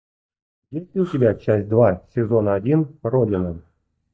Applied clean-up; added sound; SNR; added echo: neural mask model DeepFilterNet 3.